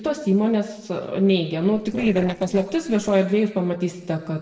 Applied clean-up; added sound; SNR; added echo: neural separator model SepFormer DNS4.